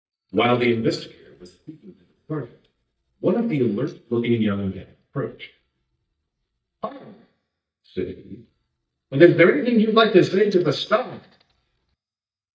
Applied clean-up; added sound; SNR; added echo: neural mask model DeepFilterNet 3.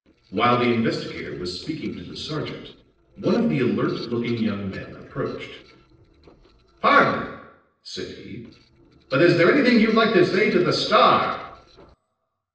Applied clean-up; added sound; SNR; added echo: neural separator model SepFormer DNS4.